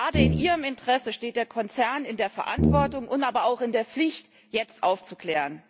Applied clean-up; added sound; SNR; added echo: none; Brass instrument; -3 dB; none.